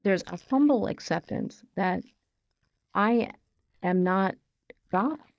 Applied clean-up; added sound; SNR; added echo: neural mask model DeepFilterNet 3.